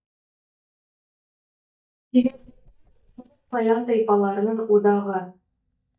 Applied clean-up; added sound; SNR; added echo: neural mask model DeepFilterNet 3.